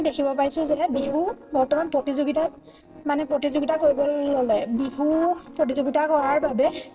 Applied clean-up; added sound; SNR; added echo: neural separator model SepFormer DNS4.